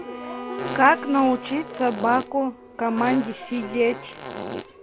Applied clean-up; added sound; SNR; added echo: none; Fart + Bowed string instrument; 11 dB; none.